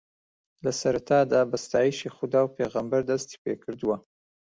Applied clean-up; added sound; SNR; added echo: none; none; none; none.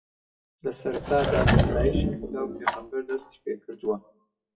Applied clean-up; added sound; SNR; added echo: classical method WPE with log-MMSE.